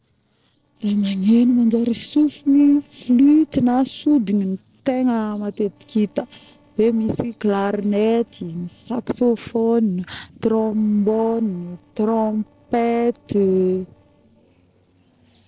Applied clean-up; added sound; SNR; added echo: neural separator model SepFormer DNS4.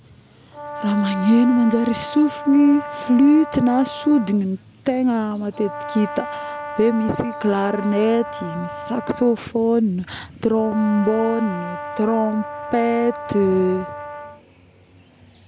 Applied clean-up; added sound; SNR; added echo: none; Brass instrument; 12 dB; none.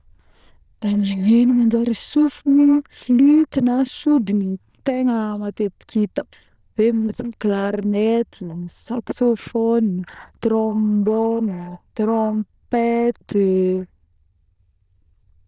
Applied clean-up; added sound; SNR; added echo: neural diffusion model UNIVERSE++.